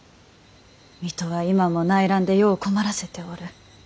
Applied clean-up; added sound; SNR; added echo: none; none; none; none.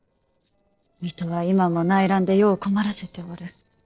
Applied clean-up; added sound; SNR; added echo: neural separator model SepFormer DNS4.